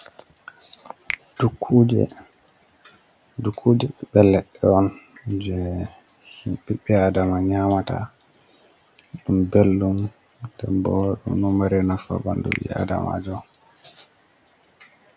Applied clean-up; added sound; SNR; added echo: none; Finger snapping; 17 dB; none.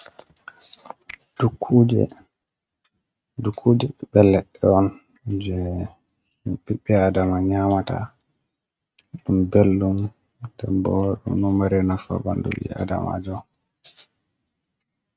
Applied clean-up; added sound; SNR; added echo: neural mask model RNNoise.